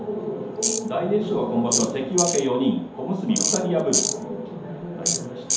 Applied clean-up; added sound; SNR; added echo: none; Tools; 3 dB; reverberation time 2.2 s.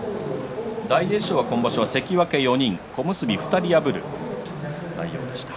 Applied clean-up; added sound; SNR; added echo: none; none; none; none.